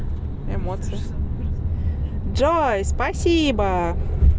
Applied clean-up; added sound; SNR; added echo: none; none; none; none.